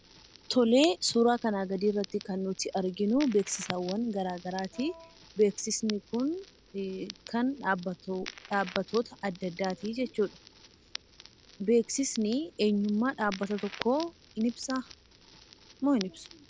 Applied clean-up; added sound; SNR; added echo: none; Wind instrument, woodwind instrument + Crackle; 18 dB; none.